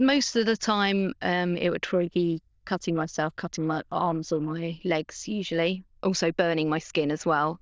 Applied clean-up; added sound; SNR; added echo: neural diffusion model UNIVERSE++.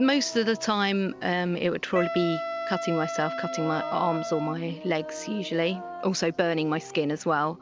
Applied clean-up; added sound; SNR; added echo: none; Wind instrument, woodwind instrument; 6 dB; none.